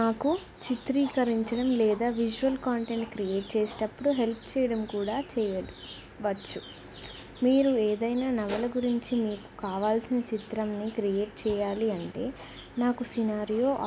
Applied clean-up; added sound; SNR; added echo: none; none; none; none.